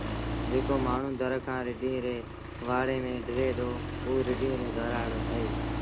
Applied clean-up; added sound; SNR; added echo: none; Accelerating, revving, vroom; 3 dB; none.